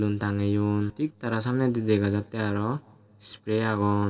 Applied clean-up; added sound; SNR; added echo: none; none; none; reverberation time 1.5 s.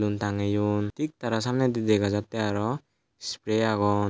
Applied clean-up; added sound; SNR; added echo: none; none; none; none.